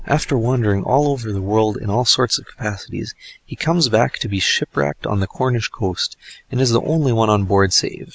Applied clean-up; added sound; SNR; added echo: none; none; none; none.